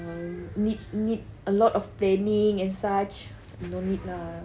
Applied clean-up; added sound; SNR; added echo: none; none; none; none.